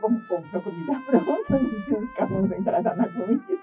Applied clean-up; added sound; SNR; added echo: classical method WPE with log-MMSE.